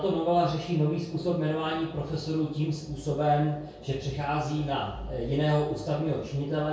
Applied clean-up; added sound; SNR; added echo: none; none; none; reverberation time 0.6 s.